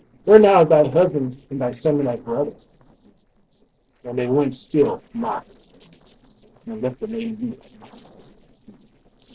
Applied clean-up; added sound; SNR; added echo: neural separator model SepFormer DNS4.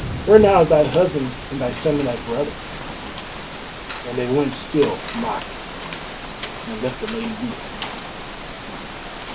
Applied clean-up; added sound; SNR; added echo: none; Rain; 9 dB; reverberation time 0.2 s.